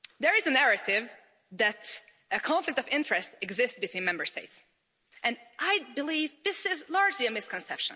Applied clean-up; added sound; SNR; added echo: none; none; none; none.